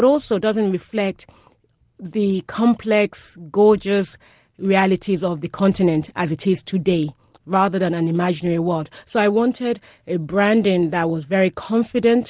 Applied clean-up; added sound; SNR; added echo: none; none; none; none.